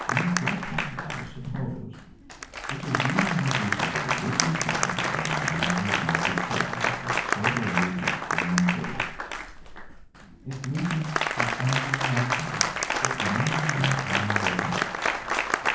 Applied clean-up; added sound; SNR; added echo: none; Applause; -2 dB; reverberation time 0.9 s.